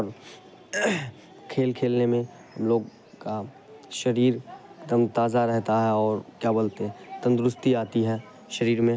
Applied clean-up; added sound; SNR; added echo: none; none; none; none.